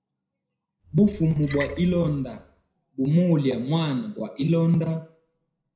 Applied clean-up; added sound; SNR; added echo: none; Splash, splatter; 14 dB; reverberation time 0.5 s.